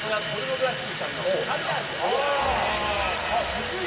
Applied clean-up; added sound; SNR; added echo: none; Sink (filling or washing) / Water tap, faucet; 5 dB; reverberation time 2.7 s.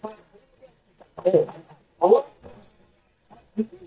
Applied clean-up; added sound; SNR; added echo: neural mask model DeepFilterNet 3.